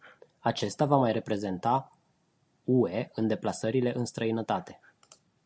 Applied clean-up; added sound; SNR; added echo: none; none; none; none.